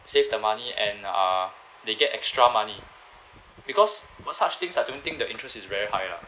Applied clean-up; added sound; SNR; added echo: none; none; none; none.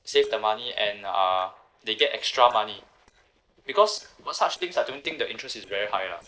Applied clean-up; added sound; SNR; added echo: neural separator model SepFormer DNS4.